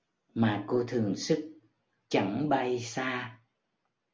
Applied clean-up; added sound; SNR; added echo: none; none; none; none.